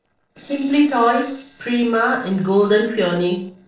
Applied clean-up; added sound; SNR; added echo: neural separator model SepFormer DNS4.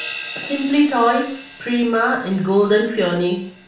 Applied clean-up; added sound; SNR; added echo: none; Crash cymbal; 16 dB; reverberation time 0.5 s.